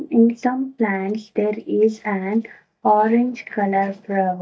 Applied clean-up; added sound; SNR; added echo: neural mask model DeepFilterNet 3.